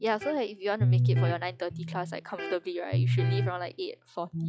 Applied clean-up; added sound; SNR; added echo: classical method log-MMSE.